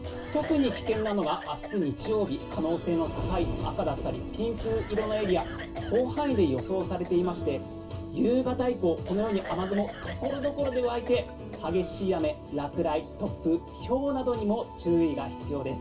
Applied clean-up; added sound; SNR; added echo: none; Cough; 15 dB; reverberation time 0.2 s.